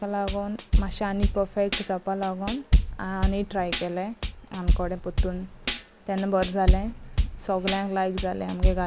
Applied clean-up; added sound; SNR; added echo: none; Drum / Drum kit; -2 dB; none.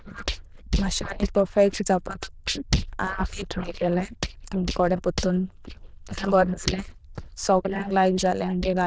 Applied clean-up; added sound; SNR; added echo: neural diffusion model UNIVERSE++.